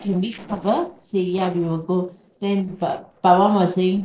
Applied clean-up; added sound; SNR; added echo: neural separator model SepFormer DNS4.